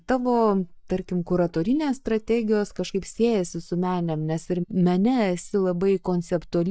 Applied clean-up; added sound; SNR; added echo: neural mask model DeepFilterNet 3.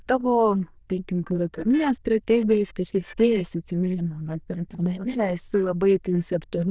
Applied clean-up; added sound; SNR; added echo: neural diffusion model UNIVERSE++.